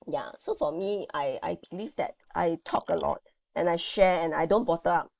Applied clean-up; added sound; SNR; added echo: neural mask model Resemble Enhance denoiser.